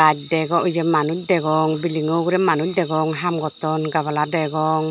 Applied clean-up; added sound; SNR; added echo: none; none; none; none.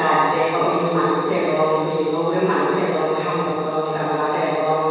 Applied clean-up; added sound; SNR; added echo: none; none; none; reverberation time 1.9 s.